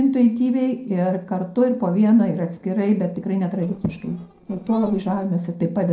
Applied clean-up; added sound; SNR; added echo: neural separator model SepFormer DNS4.